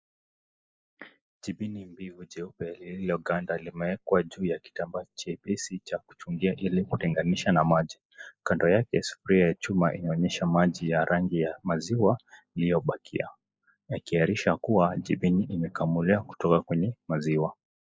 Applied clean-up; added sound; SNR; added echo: neural mask model Resemble Enhance denoiser.